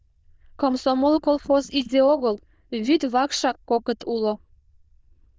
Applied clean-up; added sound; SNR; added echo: neural diffusion model UNIVERSE++.